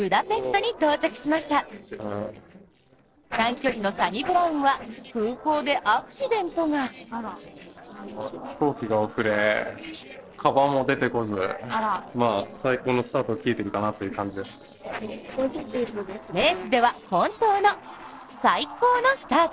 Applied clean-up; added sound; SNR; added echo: neural separator model SepFormer DNS4.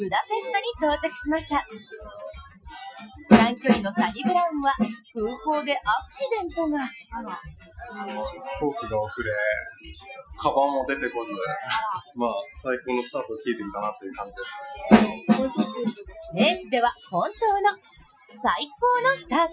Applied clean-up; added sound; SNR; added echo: classical method Wiener filter.